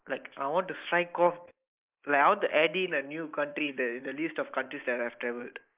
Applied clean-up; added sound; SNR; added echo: neural mask model Resemble Enhance denoiser.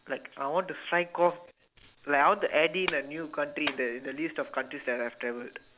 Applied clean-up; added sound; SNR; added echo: none; Clapping; 16 dB; none.